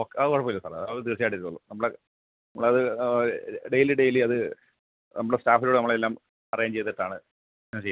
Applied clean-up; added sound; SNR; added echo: none; none; none; none.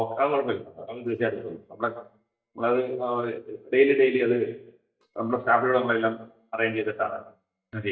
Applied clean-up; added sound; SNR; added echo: neural mask model DeepFilterNet 3.